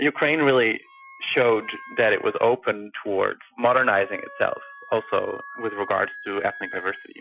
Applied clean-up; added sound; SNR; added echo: classical method Wiener filter.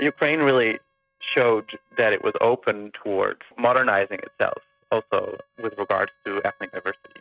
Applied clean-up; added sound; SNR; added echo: neural mask model RNNoise.